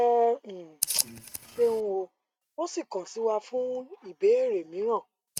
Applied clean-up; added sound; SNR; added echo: neural mask model RNNoise.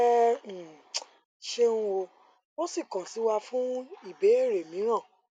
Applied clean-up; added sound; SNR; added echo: none; none; none; none.